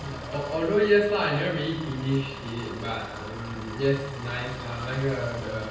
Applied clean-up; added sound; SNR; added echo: none; Engine; 12 dB; reverberation time 0.9 s.